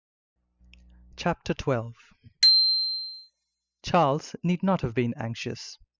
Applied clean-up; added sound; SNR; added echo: classical method spectral subtraction.